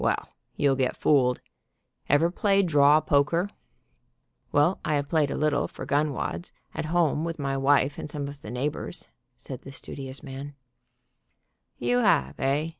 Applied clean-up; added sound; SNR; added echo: none; none; none; none.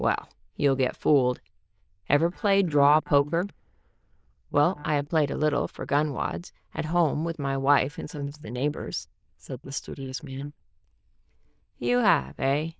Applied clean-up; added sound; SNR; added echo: neural diffusion model UNIVERSE++.